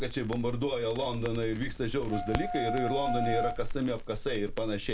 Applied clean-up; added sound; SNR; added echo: none; Wind instrument, woodwind instrument + Crackle; 3 dB; none.